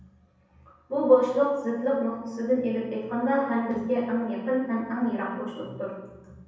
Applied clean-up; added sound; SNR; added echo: none; none; none; reverberation time 1.1 s.